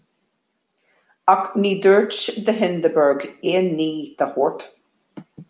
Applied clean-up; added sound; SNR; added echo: none; none; none; none.